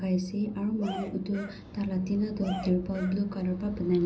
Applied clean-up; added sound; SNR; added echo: none; Cheering; 13 dB; none.